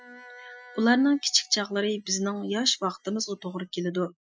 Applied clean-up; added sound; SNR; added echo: classical method Wiener filter.